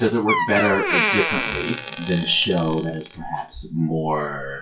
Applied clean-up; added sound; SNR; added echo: classical method WPE with log-MMSE.